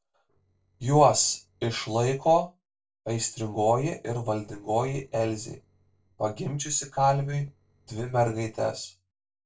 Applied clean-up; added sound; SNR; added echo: neural separator model SepFormer DNS4.